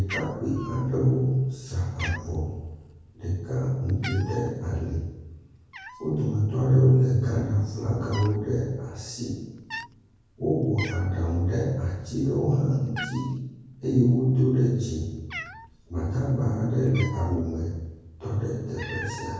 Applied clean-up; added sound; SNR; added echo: none; Cat; 17 dB; reverberation time 1.3 s.